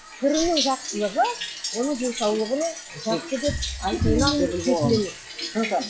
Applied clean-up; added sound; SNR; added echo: classical method log-MMSE.